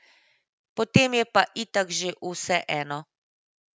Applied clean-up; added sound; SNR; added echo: none; none; none; none.